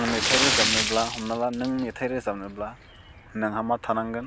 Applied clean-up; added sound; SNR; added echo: none; Splash, splatter; 1 dB; none.